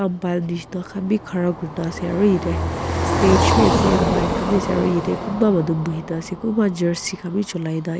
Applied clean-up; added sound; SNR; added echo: none; Car passing by; 2 dB; none.